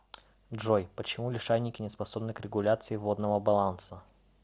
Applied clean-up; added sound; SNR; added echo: none; none; none; none.